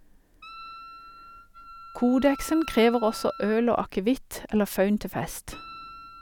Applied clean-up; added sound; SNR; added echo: none; Wind instrument, woodwind instrument; 18 dB; none.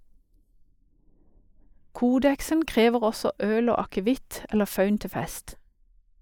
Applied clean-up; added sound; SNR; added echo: neural mask model Resemble Enhance denoiser.